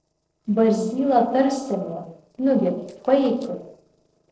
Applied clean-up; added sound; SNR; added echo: neural separator model SepFormer DNS4.